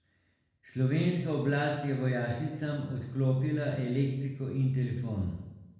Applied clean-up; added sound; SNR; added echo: none; none; none; reverberation time 1.0 s.